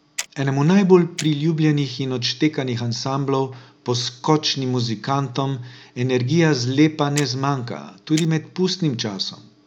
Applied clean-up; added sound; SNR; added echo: none; Clock; 17 dB; none.